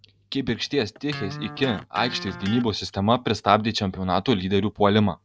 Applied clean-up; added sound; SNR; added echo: none; Electric guitar; 14 dB; none.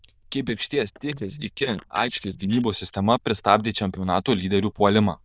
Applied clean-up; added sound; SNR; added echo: neural diffusion model UNIVERSE++.